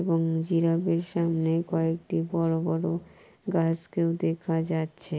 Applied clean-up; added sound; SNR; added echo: none; none; none; none.